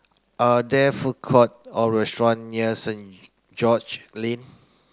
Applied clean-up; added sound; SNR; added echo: none; none; none; none.